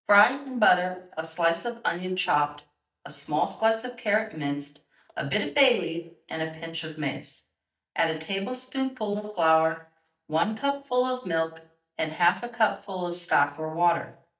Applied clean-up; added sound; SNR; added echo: neural mask model DeepFilterNet 3.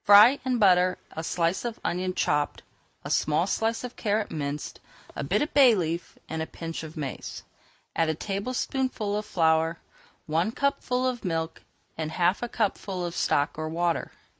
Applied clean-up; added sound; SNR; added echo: none; none; none; none.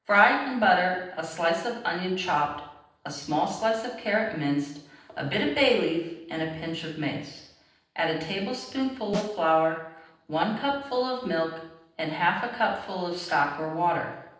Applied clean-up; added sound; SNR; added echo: neural separator model SepFormer DNS4.